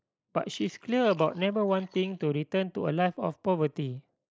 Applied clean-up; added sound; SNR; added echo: neural mask model Resemble Enhance denoiser.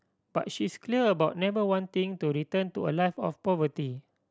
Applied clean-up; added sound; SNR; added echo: none; none; none; none.